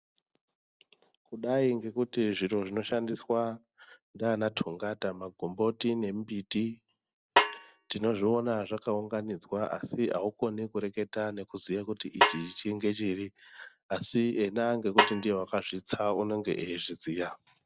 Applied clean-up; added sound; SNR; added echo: none; Snare drum; -2 dB; none.